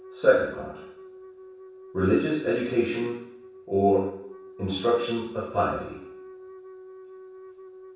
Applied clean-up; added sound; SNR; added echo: none; Wind instrument, woodwind instrument; 17 dB; reverberation time 0.7 s.